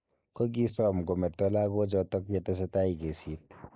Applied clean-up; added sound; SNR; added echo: neural mask model Resemble Enhance denoiser.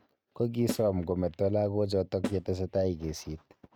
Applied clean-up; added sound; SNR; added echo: neural mask model RNNoise.